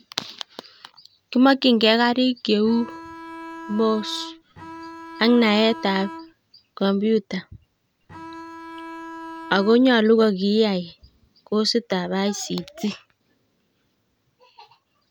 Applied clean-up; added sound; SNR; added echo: none; Bowed string instrument; 14 dB; none.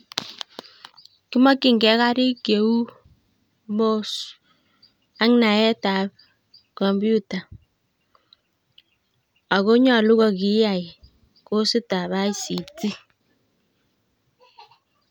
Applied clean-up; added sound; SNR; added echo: none; none; none; none.